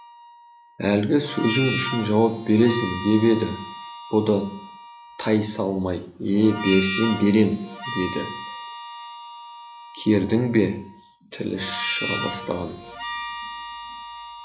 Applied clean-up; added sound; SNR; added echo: none; Harmonica; 10 dB; none.